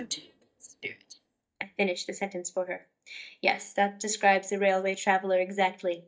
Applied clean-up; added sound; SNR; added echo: neural mask model DeepFilterNet 3.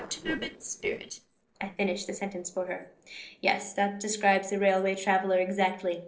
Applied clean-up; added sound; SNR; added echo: neural separator model SepFormer DNS4.